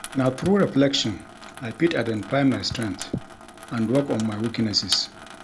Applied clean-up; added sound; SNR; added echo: none; Sink (filling or washing) / Water tap, faucet; 15 dB; none.